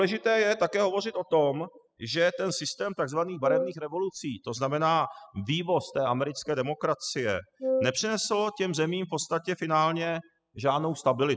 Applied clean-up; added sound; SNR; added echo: classical method spectral subtraction.